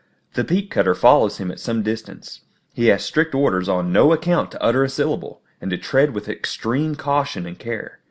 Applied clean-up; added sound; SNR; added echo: none; none; none; none.